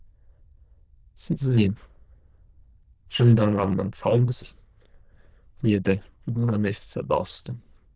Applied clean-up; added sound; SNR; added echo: neural diffusion model UNIVERSE++.